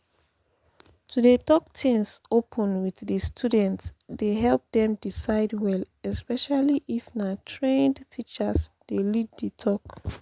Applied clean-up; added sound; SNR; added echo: none; none; none; none.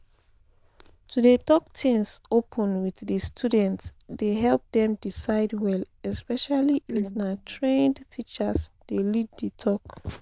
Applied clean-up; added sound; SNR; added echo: neural diffusion model UNIVERSE++.